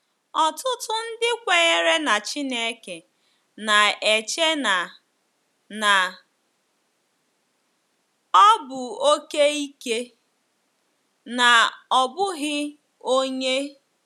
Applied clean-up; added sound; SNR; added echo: none; none; none; none.